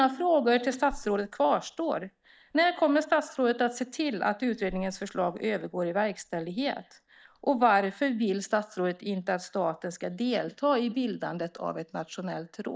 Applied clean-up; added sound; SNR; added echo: neural mask model DeepFilterNet 3.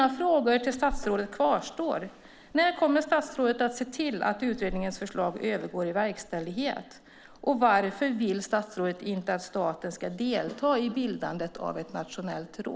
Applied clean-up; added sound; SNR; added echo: none; Liquid; 19 dB; none.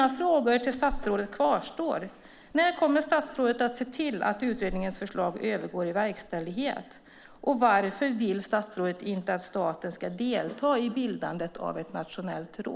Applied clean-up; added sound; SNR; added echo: neural mask model Resemble Enhance denoiser.